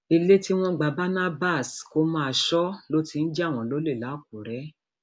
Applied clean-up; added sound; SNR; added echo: none; none; none; none.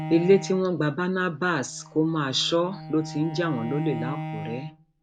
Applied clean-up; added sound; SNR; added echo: none; Bowed string instrument; 11 dB; none.